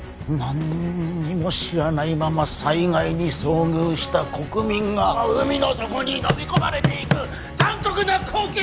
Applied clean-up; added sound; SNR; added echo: none; none; none; none.